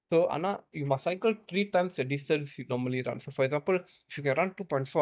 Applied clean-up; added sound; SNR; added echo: neural mask model DeepFilterNet 3.